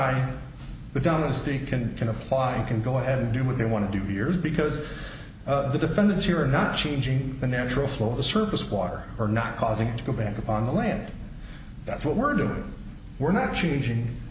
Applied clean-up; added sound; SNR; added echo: none; none; none; none.